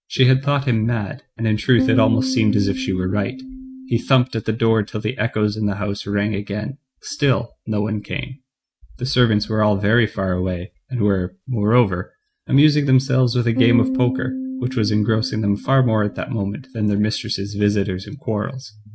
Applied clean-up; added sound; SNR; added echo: neural mask model RNNoise.